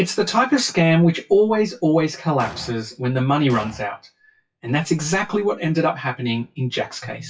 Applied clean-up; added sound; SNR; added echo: classical method WPE with log-MMSE.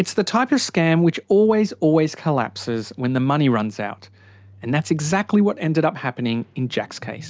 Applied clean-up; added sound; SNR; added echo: none; none; none; none.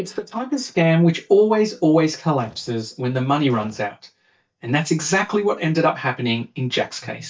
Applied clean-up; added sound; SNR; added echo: neural mask model DeepFilterNet 3.